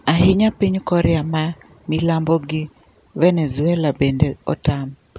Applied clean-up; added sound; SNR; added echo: none; none; none; none.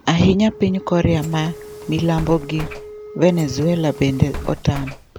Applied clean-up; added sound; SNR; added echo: none; Wind instrument, woodwind instrument + Bus; 14 dB; none.